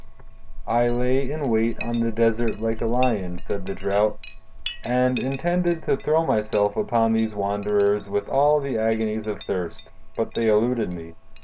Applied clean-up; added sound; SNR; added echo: none; Chink, clink; 6 dB; none.